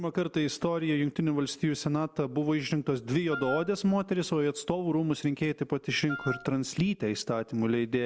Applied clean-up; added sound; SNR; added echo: none; Wind instrument, woodwind instrument; 10 dB; none.